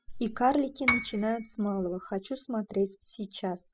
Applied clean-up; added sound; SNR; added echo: classical method spectral subtraction.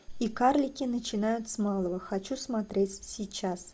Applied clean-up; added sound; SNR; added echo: none; none; none; none.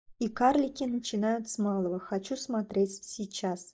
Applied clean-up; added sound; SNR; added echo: neural mask model DeepFilterNet 3.